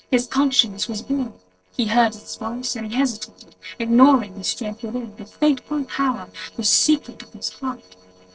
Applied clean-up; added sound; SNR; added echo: neural separator model SepFormer DNS4.